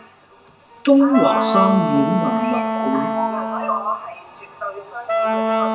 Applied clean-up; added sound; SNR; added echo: none; Wind instrument, woodwind instrument; 2 dB; reverberation time 0.6 s.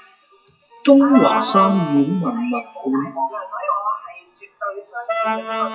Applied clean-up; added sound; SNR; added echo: classical method WPE with log-MMSE.